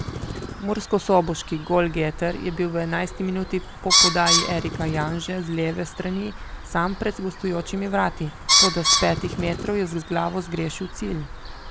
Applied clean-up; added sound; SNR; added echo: none; Bird; 2 dB; none.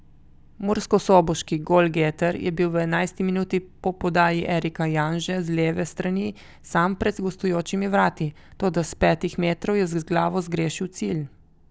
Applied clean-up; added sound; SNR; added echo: none; none; none; none.